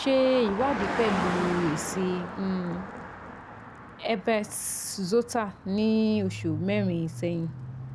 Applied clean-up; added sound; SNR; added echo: none; Car passing by; 8 dB; none.